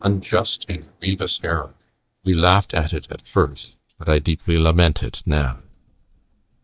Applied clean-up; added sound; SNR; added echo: neural mask model DeepFilterNet 3.